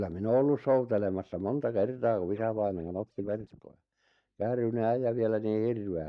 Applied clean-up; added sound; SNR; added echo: neural mask model DeepFilterNet 3.